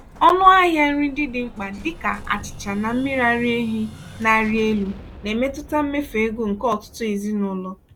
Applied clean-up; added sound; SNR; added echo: none; Explosion; 18 dB; none.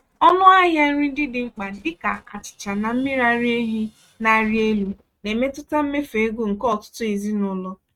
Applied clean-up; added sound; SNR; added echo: neural mask model RNNoise.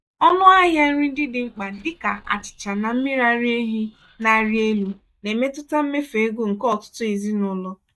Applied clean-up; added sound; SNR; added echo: neural mask model DeepFilterNet 3.